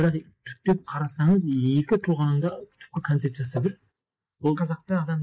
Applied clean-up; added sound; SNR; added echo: neural mask model Resemble Enhance denoiser.